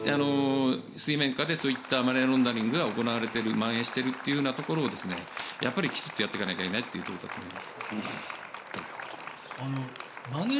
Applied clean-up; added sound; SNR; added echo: none; Applause; 11 dB; none.